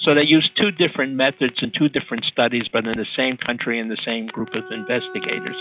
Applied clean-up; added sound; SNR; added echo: classical method log-MMSE.